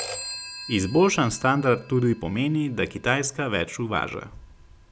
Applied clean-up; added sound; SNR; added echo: none; Telephone; 16 dB; none.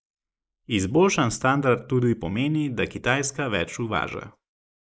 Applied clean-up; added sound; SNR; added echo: neural mask model Resemble Enhance denoiser.